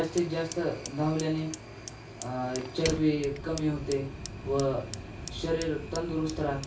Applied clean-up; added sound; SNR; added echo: none; Fire; 10 dB; reverberation time 0.2 s.